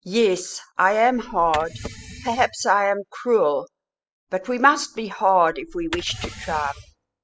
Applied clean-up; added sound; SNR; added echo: classical method spectral subtraction.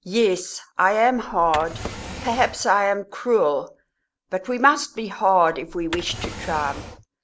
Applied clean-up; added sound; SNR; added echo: none; Drawer open or close; 12 dB; none.